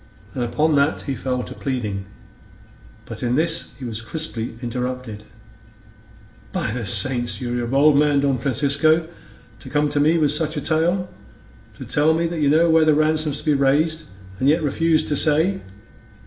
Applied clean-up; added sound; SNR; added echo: none; Bowed string instrument; 17 dB; reverberation time 0.6 s.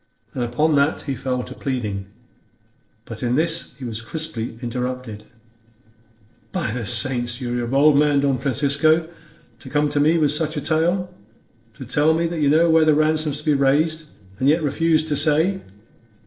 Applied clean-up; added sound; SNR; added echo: neural separator model SepFormer DNS4.